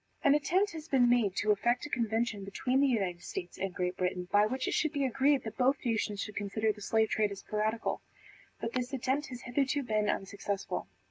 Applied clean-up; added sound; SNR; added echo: none; none; none; none.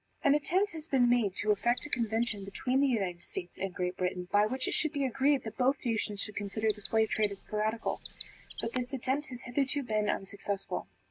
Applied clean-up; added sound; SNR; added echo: none; Chirp, tweet; 9 dB; none.